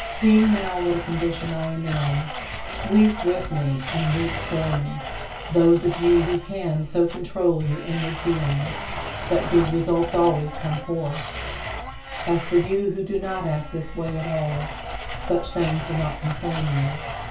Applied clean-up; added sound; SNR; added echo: none; Domestic sounds, home sounds; 9 dB; reverberation time 0.3 s.